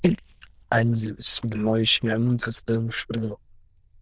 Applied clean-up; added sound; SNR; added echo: neural diffusion model UNIVERSE++.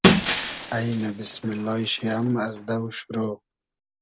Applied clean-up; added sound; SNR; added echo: none; Shatter; -1 dB; none.